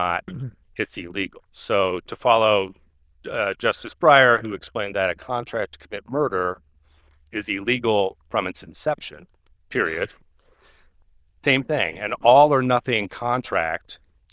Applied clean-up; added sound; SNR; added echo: neural diffusion model UNIVERSE++.